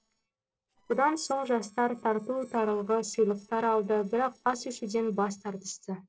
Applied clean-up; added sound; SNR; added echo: neural separator model SepFormer DNS4.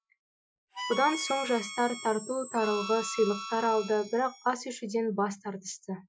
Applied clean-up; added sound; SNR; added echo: classical method Wiener filter.